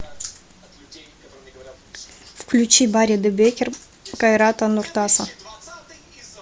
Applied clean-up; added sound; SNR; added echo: none; none; none; none.